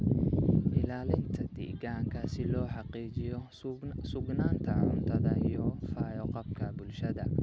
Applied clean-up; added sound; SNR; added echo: none; none; none; none.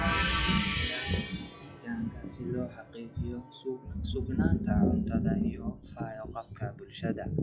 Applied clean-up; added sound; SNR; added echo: classical method log-MMSE.